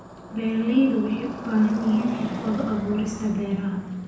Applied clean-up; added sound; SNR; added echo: none; Motorcycle; 12 dB; reverberation time 0.9 s.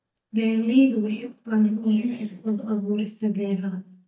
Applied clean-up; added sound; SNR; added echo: neural mask model DeepFilterNet 3.